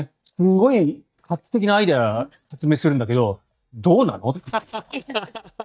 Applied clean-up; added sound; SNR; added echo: neural mask model DeepFilterNet 3.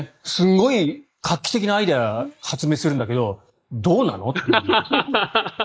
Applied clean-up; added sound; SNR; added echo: neural mask model Resemble Enhance denoiser.